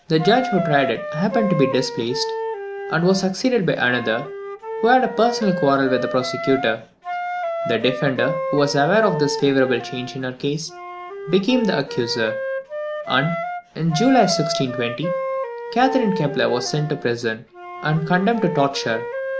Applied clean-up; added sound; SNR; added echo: none; Wind instrument, woodwind instrument; 7 dB; none.